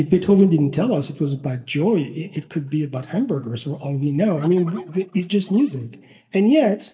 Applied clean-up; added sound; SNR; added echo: neural mask model DeepFilterNet 3.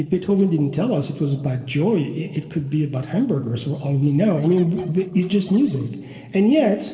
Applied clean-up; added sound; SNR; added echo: neural separator model SepFormer DNS4.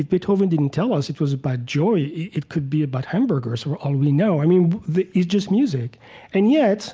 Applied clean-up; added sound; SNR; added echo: none; none; none; none.